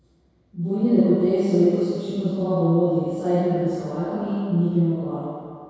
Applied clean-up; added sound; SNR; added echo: none; none; none; reverberation time 2.0 s.